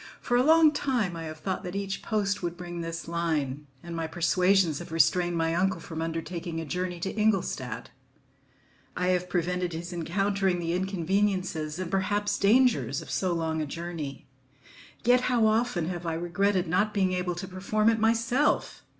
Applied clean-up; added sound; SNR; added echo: none; none; none; none.